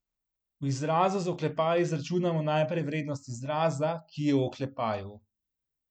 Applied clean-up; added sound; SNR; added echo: none; none; none; none.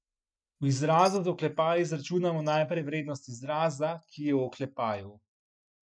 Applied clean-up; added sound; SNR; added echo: neural mask model DeepFilterNet 3.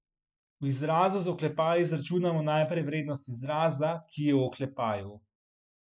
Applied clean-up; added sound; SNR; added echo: neural mask model Resemble Enhance denoiser.